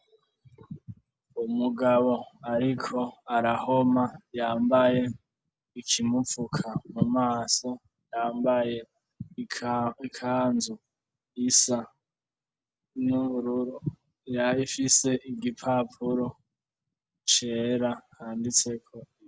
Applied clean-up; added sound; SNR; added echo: none; none; none; none.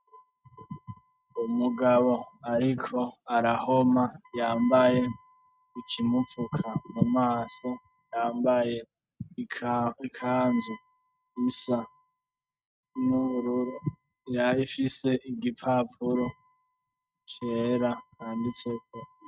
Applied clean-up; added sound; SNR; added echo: neural mask model RNNoise.